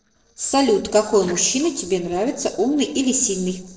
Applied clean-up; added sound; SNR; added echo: neural separator model SepFormer DNS4.